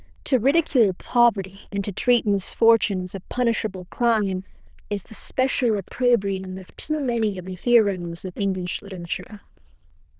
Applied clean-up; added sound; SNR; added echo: neural diffusion model UNIVERSE++.